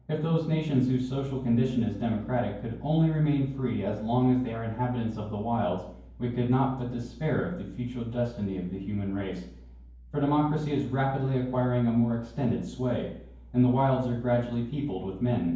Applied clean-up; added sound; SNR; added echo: none; none; none; reverberation time 0.9 s.